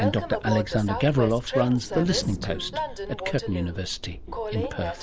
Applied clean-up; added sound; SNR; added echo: none; Train; 5 dB; none.